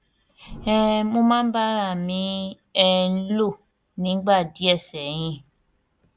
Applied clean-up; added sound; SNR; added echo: none; none; none; none.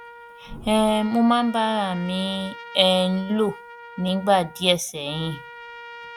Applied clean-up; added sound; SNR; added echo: none; Trumpet; 17 dB; none.